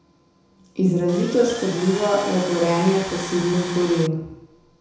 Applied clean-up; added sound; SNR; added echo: none; Tools; 11 dB; reverberation time 1.0 s.